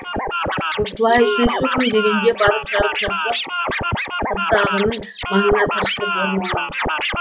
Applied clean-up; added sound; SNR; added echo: classical method WPE with log-MMSE.